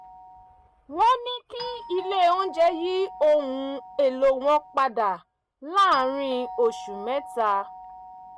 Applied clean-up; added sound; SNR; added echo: none; Doorbell; 16 dB; none.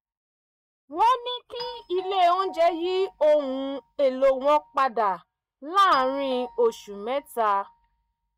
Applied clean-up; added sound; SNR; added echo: neural mask model DeepFilterNet 3.